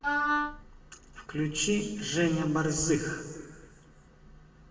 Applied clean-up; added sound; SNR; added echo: none; Wind instrument, woodwind instrument; -1 dB; reverberation time 1.7 s.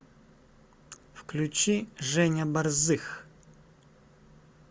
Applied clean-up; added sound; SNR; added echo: none; none; none; none.